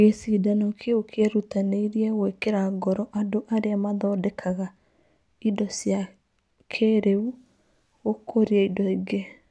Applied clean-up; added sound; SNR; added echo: none; none; none; none.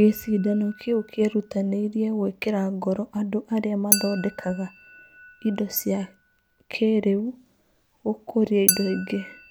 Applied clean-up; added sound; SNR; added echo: none; Chink, clink; 9 dB; none.